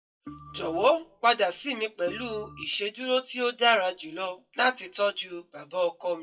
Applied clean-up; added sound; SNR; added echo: classical method WPE with log-MMSE.